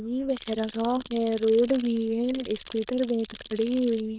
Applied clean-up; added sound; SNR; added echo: neural diffusion model UNIVERSE++.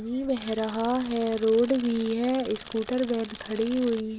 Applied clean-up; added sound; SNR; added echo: none; Tools; 17 dB; none.